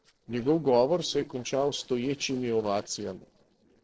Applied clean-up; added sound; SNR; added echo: neural separator model SepFormer DNS4.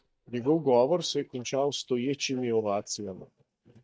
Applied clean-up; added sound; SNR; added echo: neural mask model DeepFilterNet 3.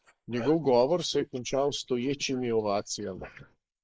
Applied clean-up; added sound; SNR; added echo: neural mask model Resemble Enhance denoiser.